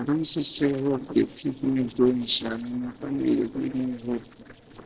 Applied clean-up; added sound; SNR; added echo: neural separator model SepFormer DNS4.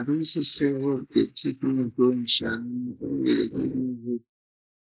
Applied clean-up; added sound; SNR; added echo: neural mask model Resemble Enhance denoiser.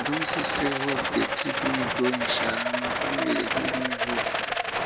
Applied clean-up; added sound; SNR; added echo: none; Rattle; -3 dB; none.